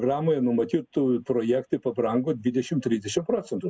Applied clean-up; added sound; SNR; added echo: none; none; none; none.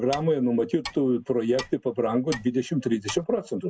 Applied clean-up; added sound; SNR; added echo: none; Clock; 17 dB; none.